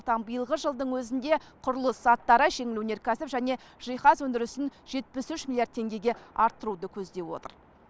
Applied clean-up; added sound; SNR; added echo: none; none; none; none.